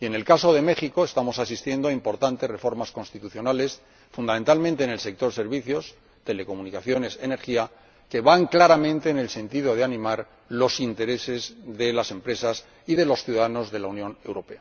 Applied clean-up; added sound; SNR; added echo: none; none; none; none.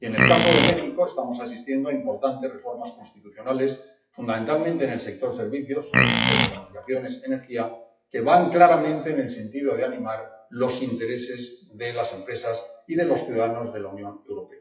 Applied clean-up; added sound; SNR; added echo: classical method WPE with log-MMSE.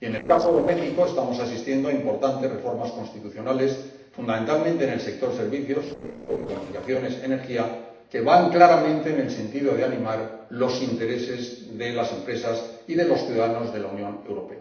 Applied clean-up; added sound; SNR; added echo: neural separator model SepFormer DNS4.